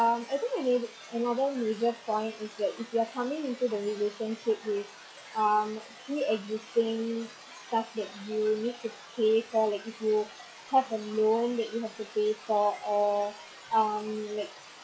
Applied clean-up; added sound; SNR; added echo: classical method log-MMSE.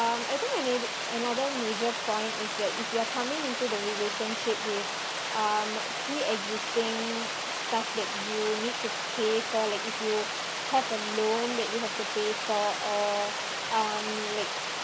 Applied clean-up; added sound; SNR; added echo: none; Water; 2 dB; none.